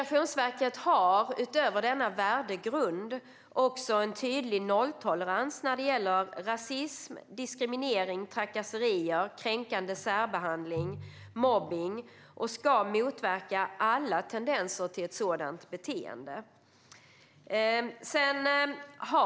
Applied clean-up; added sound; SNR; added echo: none; none; none; none.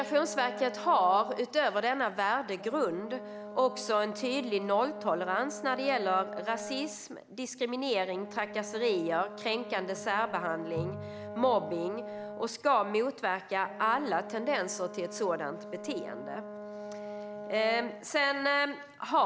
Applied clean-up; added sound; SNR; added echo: none; Brass instrument; 12 dB; none.